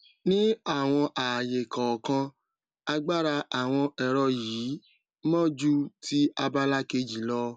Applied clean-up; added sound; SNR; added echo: none; none; none; none.